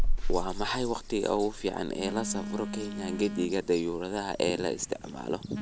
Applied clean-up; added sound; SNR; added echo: none; Telephone; 2 dB; none.